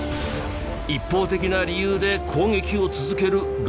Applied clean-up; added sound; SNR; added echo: none; Rattle (instrument); 14 dB; none.